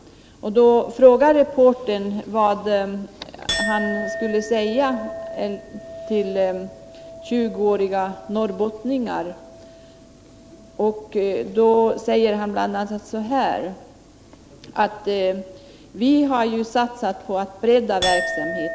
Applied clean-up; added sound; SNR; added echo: none; Chink, clink; 13 dB; none.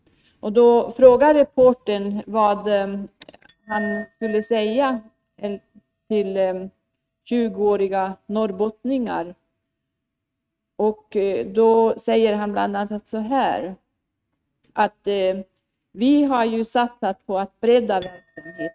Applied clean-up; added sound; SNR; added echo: neural mask model RNNoise.